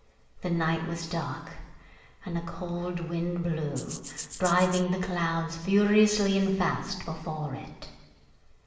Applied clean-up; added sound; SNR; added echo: none; Rattle (instrument); 11 dB; reverberation time 1.2 s.